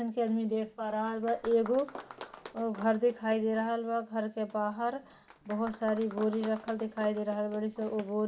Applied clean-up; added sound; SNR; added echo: none; Applause; 17 dB; none.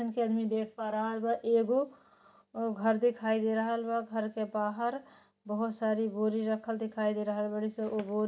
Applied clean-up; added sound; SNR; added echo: none; none; none; none.